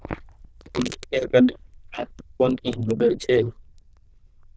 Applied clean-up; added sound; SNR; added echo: neural diffusion model UNIVERSE++.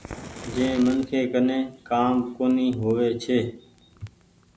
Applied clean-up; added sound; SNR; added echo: none; Fire; 18 dB; none.